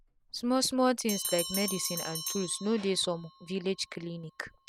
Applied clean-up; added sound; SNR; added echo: none; Bell; 9 dB; none.